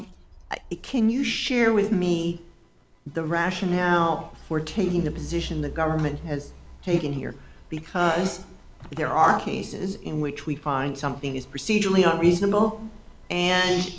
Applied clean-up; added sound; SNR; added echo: none; Truck; 19 dB; none.